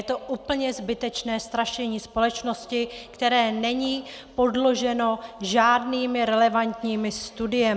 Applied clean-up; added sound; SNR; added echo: none; none; none; none.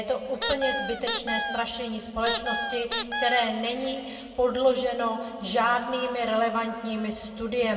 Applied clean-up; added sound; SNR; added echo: none; Squeak; -5 dB; reverberation time 2.1 s.